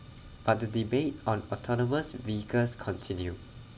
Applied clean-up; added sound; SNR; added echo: none; Fire; 18 dB; none.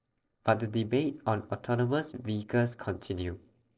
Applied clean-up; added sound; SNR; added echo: neural separator model SepFormer DNS4.